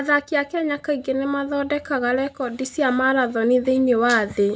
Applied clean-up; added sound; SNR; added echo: none; none; none; none.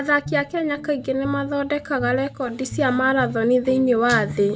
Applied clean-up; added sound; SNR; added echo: none; Guitar; 13 dB; none.